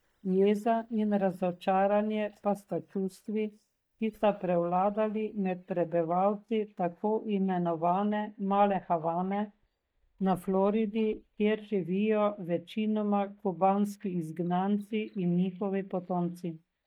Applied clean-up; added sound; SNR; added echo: neural mask model DeepFilterNet 3.